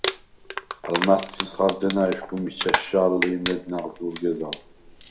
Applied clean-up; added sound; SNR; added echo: none; Crumpling, crinkling; 4 dB; reverberation time 1.2 s.